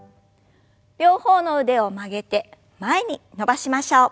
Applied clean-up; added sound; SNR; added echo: none; none; none; none.